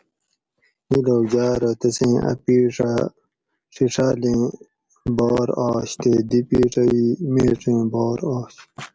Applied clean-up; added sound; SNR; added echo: none; none; none; none.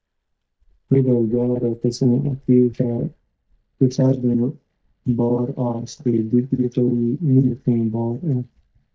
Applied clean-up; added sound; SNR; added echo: neural mask model DeepFilterNet 3.